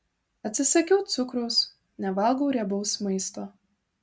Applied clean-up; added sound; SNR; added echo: none; none; none; none.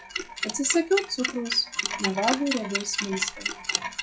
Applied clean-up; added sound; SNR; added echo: classical method log-MMSE.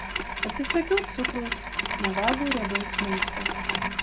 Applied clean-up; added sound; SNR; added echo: none; Mechanisms; -1 dB; none.